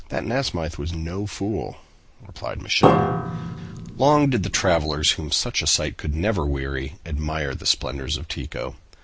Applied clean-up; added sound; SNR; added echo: none; Piano; -1 dB; none.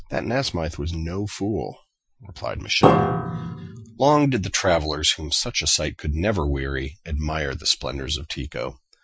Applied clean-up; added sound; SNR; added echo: classical method Wiener filter.